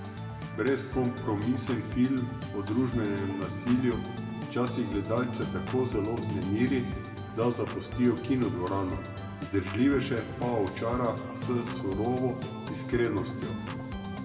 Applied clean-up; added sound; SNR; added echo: none; Organ; 7 dB; reverberation time 1.6 s.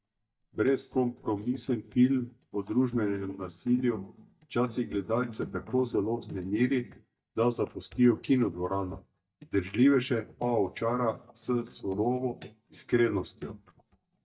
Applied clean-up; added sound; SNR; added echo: neural mask model DeepFilterNet 3.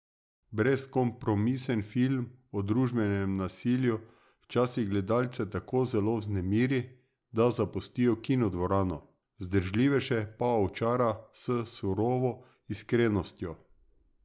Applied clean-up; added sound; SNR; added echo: none; none; none; none.